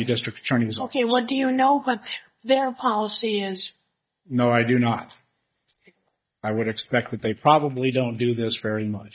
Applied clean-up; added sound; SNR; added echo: neural mask model DeepFilterNet 3.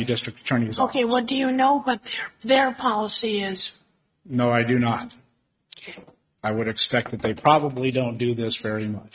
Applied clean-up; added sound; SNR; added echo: neural mask model RNNoise.